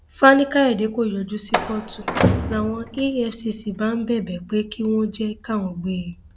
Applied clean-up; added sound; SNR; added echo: none; Slam; 4 dB; none.